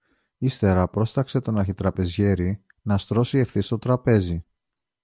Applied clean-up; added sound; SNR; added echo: none; none; none; none.